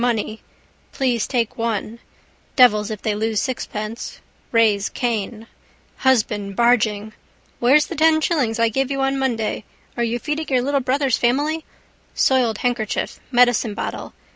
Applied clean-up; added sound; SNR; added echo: none; none; none; none.